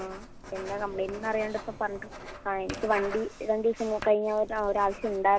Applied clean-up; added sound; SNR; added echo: none; Writing; 13 dB; none.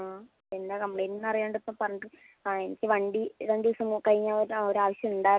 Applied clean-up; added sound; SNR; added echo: none; none; none; none.